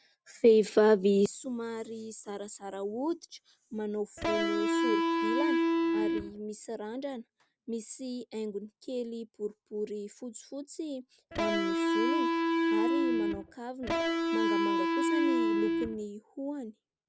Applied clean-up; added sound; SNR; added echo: none; Electric guitar; -5 dB; none.